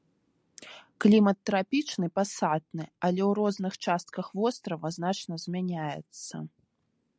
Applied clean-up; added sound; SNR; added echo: none; none; none; none.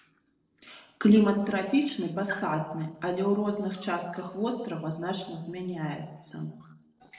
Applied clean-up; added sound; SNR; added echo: neural separator model SepFormer DNS4.